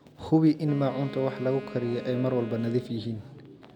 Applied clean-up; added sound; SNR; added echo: none; Wind instrument, woodwind instrument; 16 dB; none.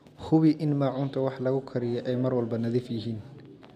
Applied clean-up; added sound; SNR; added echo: none; none; none; none.